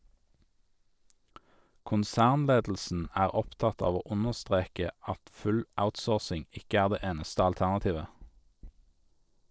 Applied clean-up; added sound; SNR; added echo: neural separator model SepFormer DNS4.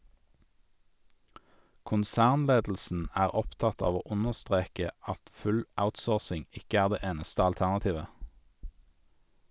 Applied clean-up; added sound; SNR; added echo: none; Knock; 17 dB; none.